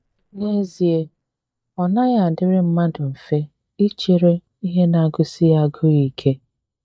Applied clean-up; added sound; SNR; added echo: neural mask model DeepFilterNet 3.